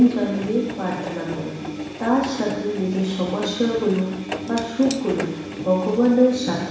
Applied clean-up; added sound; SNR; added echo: none; Engine; 10 dB; reverberation time 1.1 s.